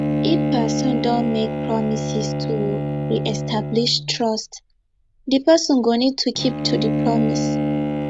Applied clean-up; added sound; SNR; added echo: none; Bowed string instrument; 2 dB; none.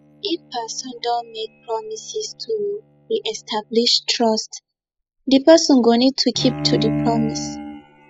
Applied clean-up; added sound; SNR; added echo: classical method spectral subtraction.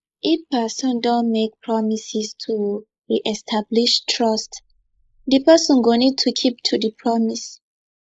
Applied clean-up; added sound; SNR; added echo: neural mask model Resemble Enhance denoiser.